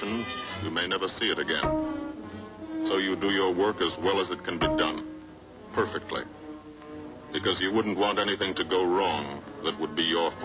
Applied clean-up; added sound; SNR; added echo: none; Bowed string instrument; 5 dB; none.